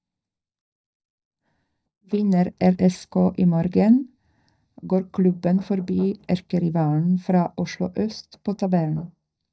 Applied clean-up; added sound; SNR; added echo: neural mask model DeepFilterNet 3.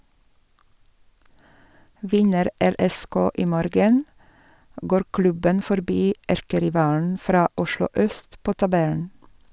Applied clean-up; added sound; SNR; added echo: none; none; none; none.